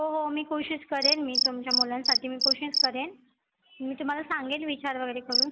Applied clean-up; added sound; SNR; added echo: none; Cricket; -1 dB; none.